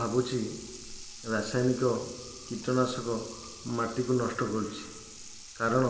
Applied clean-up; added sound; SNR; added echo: none; Sink (filling or washing) / Water tap, faucet; 15 dB; reverberation time 1.6 s.